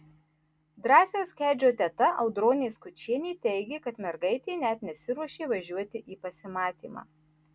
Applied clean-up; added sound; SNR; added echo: none; none; none; none.